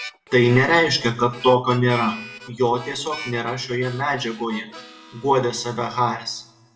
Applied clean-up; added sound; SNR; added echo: none; Harmonica; 18 dB; reverberation time 0.5 s.